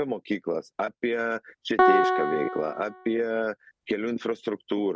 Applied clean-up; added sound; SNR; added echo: none; Piano; -2 dB; none.